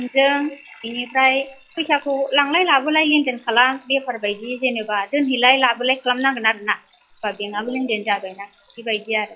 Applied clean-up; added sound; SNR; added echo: classical method log-MMSE.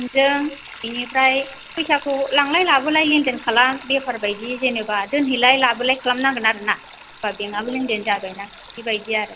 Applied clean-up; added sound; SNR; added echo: none; Sink (filling or washing); 18 dB; none.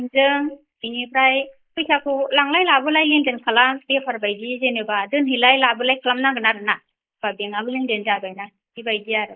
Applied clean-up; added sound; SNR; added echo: neural mask model Resemble Enhance denoiser.